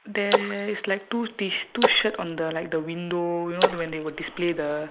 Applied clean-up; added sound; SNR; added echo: neural mask model Resemble Enhance denoiser.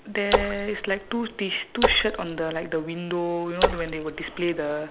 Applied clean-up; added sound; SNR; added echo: none; Splash, splatter; 1 dB; none.